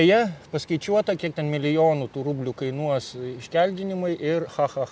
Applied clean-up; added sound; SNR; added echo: none; none; none; none.